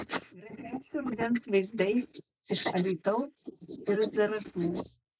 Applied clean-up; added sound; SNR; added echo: neural mask model Resemble Enhance denoiser.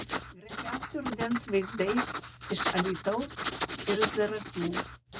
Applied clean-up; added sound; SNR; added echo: none; Writing; 1 dB; none.